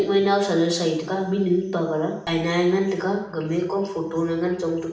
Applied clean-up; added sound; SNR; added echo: none; none; none; reverberation time 0.7 s.